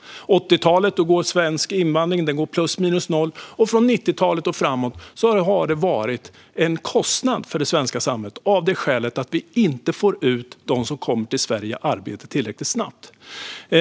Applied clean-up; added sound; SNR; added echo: none; none; none; none.